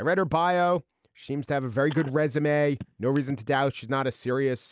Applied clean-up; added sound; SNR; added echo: neural mask model DeepFilterNet 3.